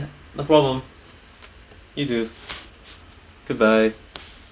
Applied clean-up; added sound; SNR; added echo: none; none; none; none.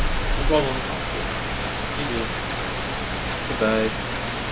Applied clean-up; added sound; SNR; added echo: none; Rain; -4 dB; none.